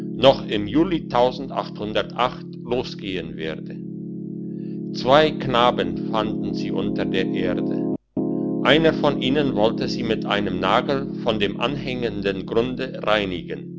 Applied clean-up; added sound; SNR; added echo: none; Piano; 4 dB; none.